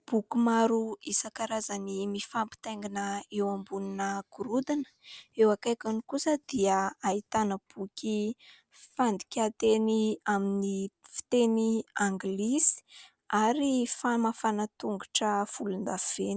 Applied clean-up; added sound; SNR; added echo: none; none; none; none.